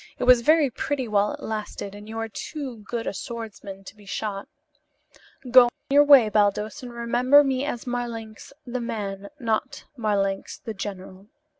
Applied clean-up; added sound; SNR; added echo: none; none; none; none.